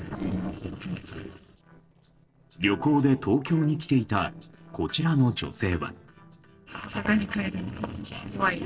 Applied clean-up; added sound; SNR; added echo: neural separator model SepFormer DNS4.